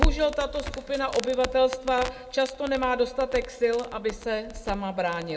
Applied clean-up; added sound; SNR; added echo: none; Crackle; 7 dB; reverberation time 0.7 s.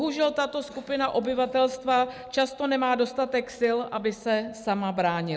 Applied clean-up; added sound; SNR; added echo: none; none; none; none.